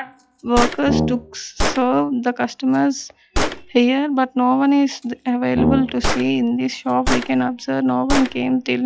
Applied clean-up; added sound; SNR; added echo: classical method log-MMSE.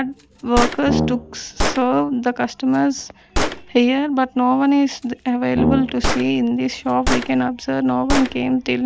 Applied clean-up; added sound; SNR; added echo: none; Brass instrument + Gunshot, gunfire; 6 dB; none.